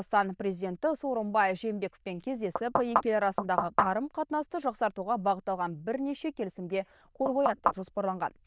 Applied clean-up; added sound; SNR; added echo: neural diffusion model UNIVERSE++.